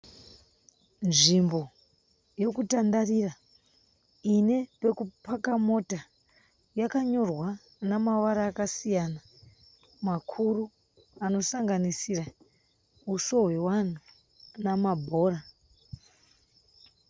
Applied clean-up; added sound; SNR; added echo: none; none; none; none.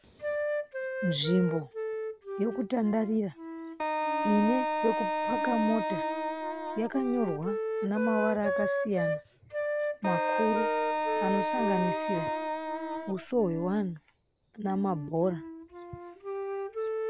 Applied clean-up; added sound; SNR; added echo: none; Wind instrument, woodwind instrument + Wind instrument, woodwind instrument; 1 dB; none.